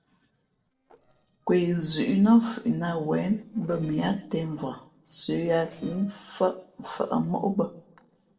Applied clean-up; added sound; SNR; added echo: neural separator model SepFormer DNS4.